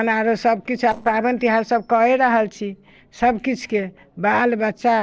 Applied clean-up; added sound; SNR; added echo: neural separator model SepFormer DNS4.